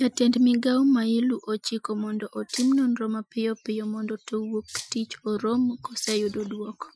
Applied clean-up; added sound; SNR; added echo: classical method Wiener filter.